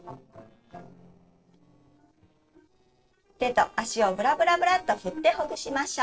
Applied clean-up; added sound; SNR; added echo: neural separator model SepFormer DNS4.